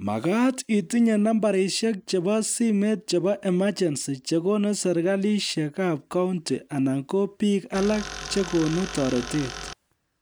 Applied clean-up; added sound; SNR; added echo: none; Tools; 11 dB; none.